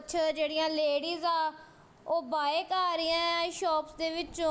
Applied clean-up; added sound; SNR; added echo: none; none; none; none.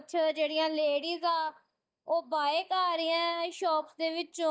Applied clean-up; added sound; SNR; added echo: neural mask model DeepFilterNet 3.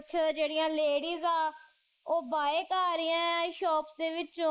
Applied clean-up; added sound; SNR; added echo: neural mask model Resemble Enhance denoiser.